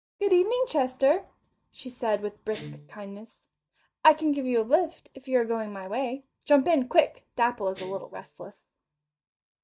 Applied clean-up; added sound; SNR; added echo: neural mask model DeepFilterNet 3.